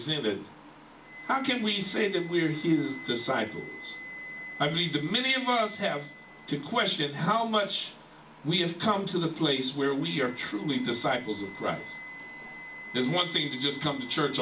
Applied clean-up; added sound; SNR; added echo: none; Wind instrument, woodwind instrument; 16 dB; none.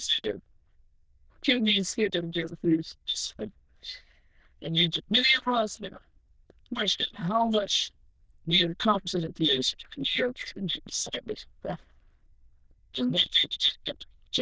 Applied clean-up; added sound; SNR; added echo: neural diffusion model UNIVERSE++.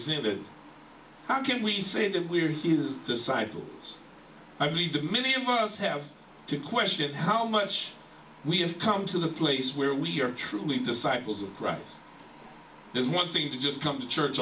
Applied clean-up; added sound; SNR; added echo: none; none; none; none.